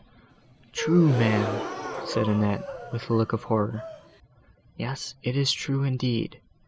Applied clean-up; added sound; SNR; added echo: none; Gasp; 8 dB; none.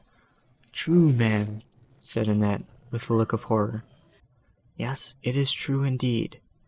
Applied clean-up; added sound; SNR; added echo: neural separator model SepFormer DNS4.